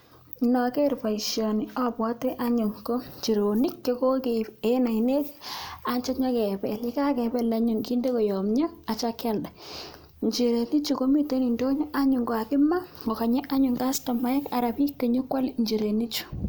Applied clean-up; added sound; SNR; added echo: none; none; none; none.